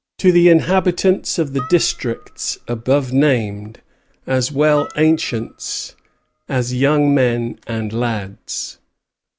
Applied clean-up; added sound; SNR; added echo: none; Harp; 20 dB; none.